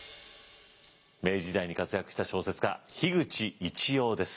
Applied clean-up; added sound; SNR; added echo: none; Rattle (instrument); 16 dB; none.